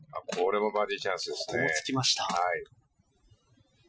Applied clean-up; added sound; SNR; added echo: classical method Wiener filter.